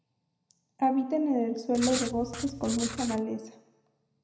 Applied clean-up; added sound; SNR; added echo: none; Writing; 7 dB; reverberation time 0.8 s.